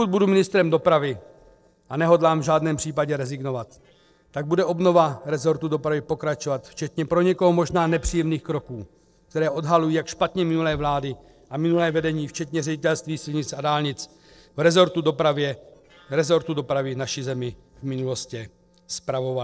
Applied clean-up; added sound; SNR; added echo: neural separator model SepFormer DNS4.